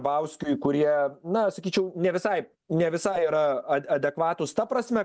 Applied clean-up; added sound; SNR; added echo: none; none; none; none.